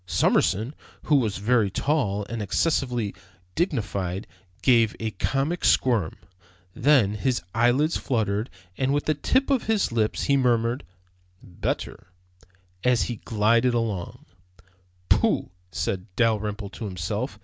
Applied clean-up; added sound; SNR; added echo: none; none; none; none.